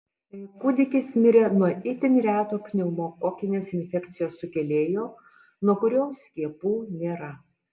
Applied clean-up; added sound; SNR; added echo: none; none; none; none.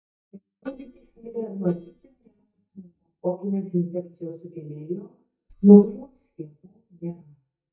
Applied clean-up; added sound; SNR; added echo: neural mask model DeepFilterNet 3.